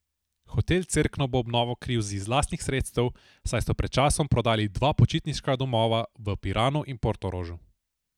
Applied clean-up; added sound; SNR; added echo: none; none; none; none.